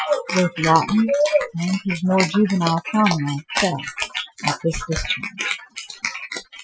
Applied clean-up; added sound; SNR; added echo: classical method Wiener filter.